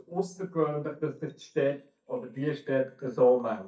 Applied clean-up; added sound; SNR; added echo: neural mask model DeepFilterNet 3.